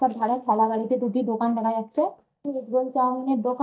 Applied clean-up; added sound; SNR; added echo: neural mask model DeepFilterNet 3.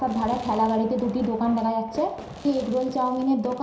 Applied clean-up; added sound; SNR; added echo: none; Fireworks; 17 dB; reverberation time 0.7 s.